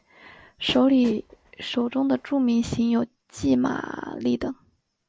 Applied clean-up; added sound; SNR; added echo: none; Train; 18 dB; none.